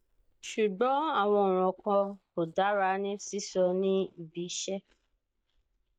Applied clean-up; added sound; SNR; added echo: neural mask model DeepFilterNet 3.